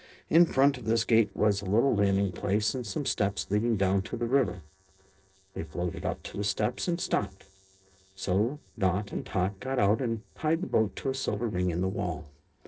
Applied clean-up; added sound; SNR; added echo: neural separator model SepFormer DNS4.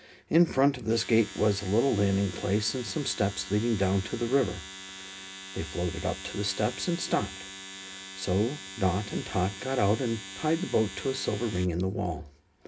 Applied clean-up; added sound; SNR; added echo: none; Domestic sounds, home sounds; 14 dB; reverberation time 0.3 s.